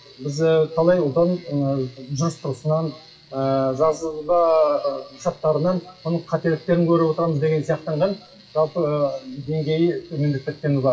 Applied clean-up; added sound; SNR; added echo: classical method WPE with log-MMSE.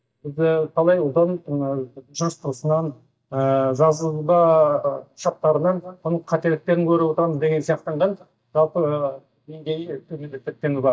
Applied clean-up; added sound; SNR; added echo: neural mask model DeepFilterNet 3.